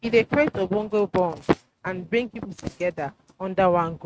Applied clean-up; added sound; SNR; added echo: neural mask model RNNoise.